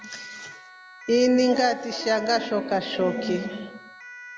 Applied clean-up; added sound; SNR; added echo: none; Siren; 18 dB; none.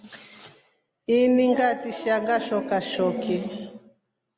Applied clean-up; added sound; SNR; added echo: none; none; none; none.